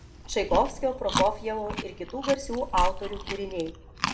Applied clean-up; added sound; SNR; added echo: none; Chewing, mastication; 4 dB; reverberation time 0.7 s.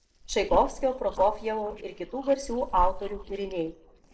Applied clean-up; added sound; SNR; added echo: neural separator model SepFormer DNS4.